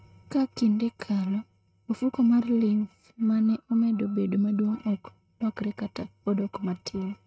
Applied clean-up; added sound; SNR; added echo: neural mask model RNNoise.